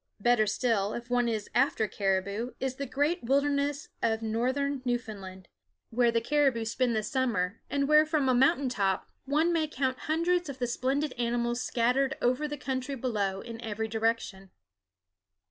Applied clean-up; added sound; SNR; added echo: none; none; none; none.